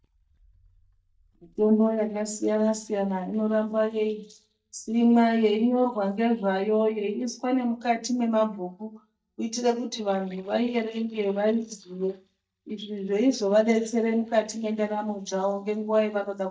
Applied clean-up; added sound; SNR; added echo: neural mask model DeepFilterNet 3.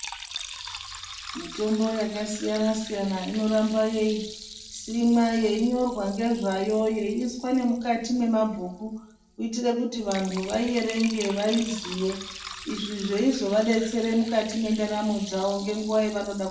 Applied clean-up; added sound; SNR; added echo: none; Liquid; 15 dB; reverberation time 0.7 s.